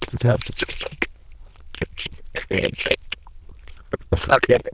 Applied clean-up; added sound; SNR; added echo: neural diffusion model UNIVERSE++.